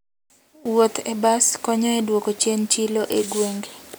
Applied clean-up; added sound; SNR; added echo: none; none; none; none.